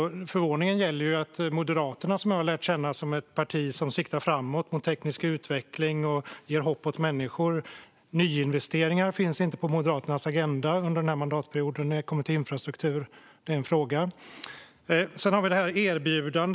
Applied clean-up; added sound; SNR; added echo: none; none; none; none.